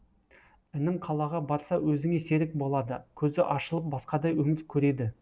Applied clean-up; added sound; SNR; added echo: none; none; none; none.